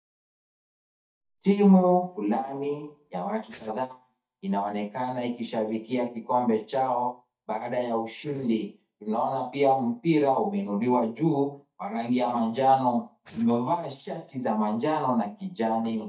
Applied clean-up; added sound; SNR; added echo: neural mask model DeepFilterNet 3.